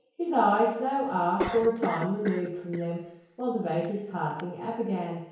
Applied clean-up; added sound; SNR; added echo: none; Cough; 11 dB; reverberation time 1.0 s.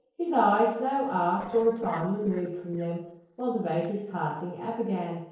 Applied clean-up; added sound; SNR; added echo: neural separator model SepFormer DNS4.